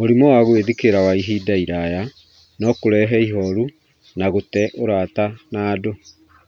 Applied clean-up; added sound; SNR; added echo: none; none; none; none.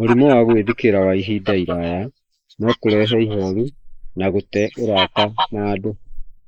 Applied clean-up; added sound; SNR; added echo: neural mask model Resemble Enhance denoiser.